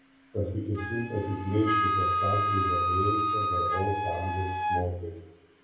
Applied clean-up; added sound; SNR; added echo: none; Wind instrument, woodwind instrument; -2 dB; reverberation time 0.9 s.